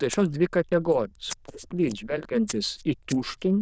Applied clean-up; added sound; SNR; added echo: neural diffusion model UNIVERSE++.